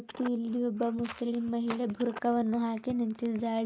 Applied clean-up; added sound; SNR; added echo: none; Telephone; 19 dB; none.